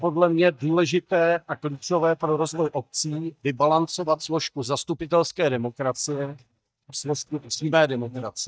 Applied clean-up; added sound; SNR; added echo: neural mask model DeepFilterNet 3.